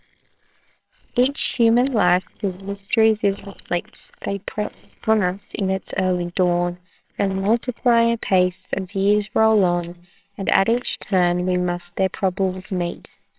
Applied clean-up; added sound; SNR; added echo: neural separator model SepFormer WHAMR!.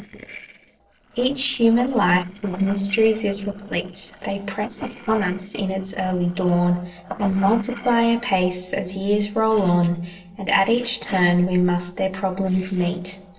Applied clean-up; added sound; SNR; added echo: neural separator model SepFormer DNS4.